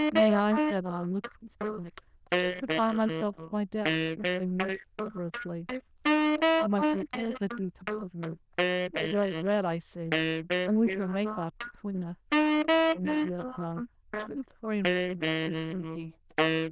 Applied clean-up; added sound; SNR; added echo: neural diffusion model UNIVERSE++.